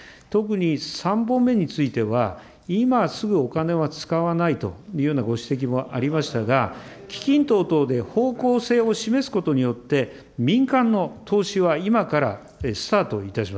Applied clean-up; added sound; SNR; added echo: none; none; none; none.